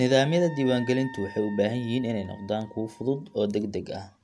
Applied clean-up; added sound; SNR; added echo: none; Wind instrument, woodwind instrument; 20 dB; none.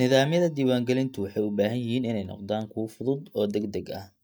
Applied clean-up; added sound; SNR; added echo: neural mask model DeepFilterNet 3.